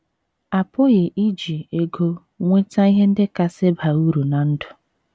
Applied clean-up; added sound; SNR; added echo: none; none; none; none.